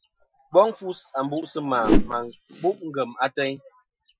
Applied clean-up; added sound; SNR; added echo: classical method Wiener filter.